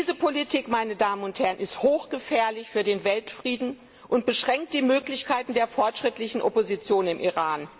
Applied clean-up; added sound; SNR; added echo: none; none; none; none.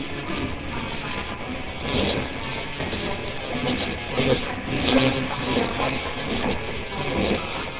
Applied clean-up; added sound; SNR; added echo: neural separator model SepFormer WHAMR!.